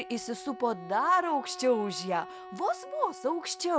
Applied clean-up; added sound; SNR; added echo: none; Wind instrument, woodwind instrument; 15 dB; none.